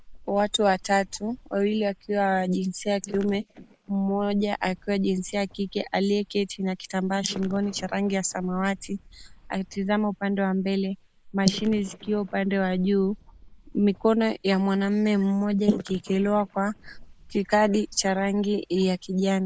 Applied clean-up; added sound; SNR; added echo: neural mask model Resemble Enhance denoiser.